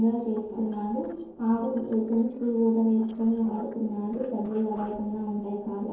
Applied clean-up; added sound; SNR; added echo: neural separator model SepFormer DNS4.